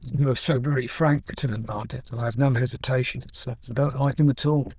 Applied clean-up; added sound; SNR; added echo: neural diffusion model UNIVERSE++.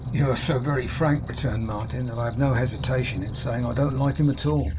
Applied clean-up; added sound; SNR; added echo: none; Squeak; 7 dB; none.